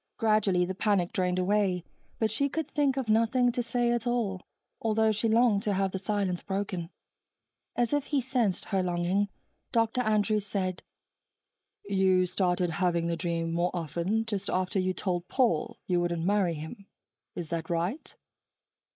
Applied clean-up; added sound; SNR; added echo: neural mask model Resemble Enhance denoiser.